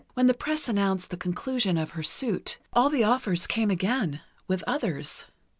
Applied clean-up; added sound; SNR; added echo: none; none; none; none.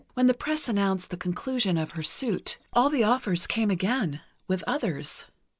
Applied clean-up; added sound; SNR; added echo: neural mask model Resemble Enhance denoiser.